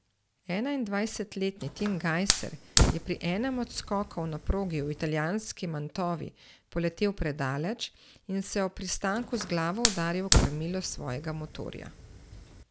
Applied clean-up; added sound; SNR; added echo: none; Fire; -1 dB; none.